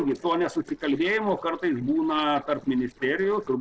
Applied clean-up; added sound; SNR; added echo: neural separator model SepFormer DNS4.